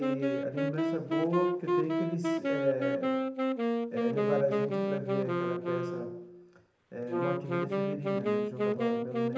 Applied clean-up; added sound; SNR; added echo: none; Wind instrument, woodwind instrument; -4 dB; reverberation time 0.8 s.